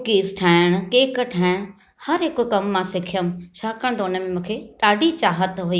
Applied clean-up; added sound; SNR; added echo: none; none; none; none.